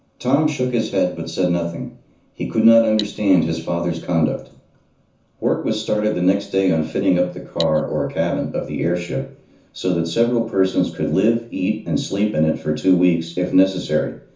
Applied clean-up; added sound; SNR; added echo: none; Cutlery, silverware; 15 dB; reverberation time 0.9 s.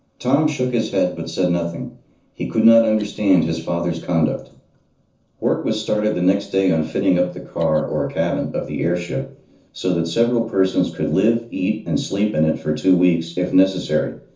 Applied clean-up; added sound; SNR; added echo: neural separator model SepFormer DNS4.